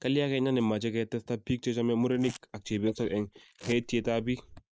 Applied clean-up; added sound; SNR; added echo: neural mask model Resemble Enhance denoiser.